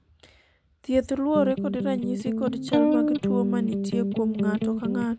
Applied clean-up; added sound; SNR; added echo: none; Electric guitar; -2 dB; none.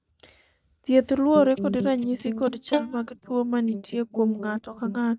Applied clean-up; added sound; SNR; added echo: neural mask model DeepFilterNet 3.